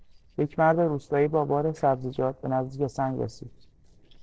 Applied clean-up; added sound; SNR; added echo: neural separator model SepFormer DNS4.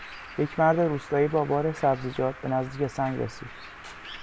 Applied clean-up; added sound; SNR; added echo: none; Bird; 16 dB; none.